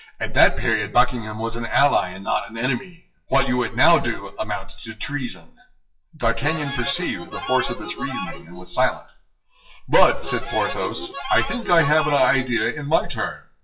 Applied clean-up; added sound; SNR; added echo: classical method WPE with log-MMSE.